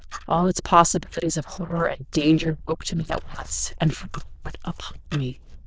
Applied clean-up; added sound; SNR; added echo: neural diffusion model UNIVERSE++.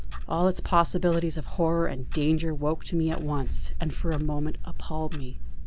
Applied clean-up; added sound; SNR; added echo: none; Clock; -2 dB; none.